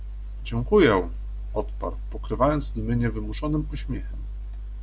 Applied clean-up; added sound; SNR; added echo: none; none; none; none.